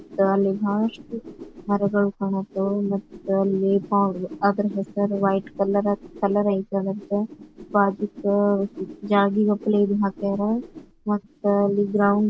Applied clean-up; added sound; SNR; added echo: none; Whoosh, swoosh, swish; 19 dB; none.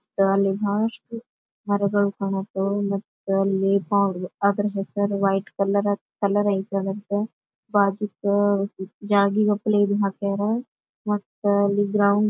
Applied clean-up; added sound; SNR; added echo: none; none; none; none.